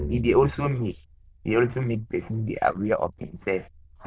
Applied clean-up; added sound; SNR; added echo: neural diffusion model UNIVERSE++.